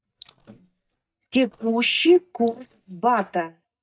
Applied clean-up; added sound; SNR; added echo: neural mask model DeepFilterNet 3.